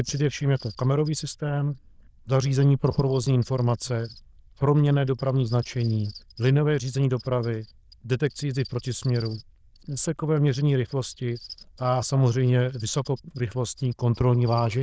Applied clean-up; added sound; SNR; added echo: neural diffusion model UNIVERSE++.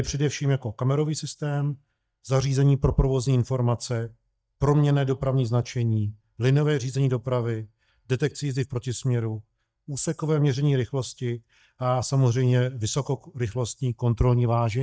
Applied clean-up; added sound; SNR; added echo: neural mask model DeepFilterNet 3.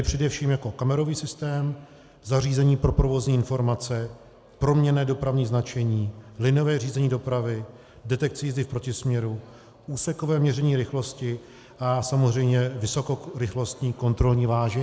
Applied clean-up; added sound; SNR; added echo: none; none; none; none.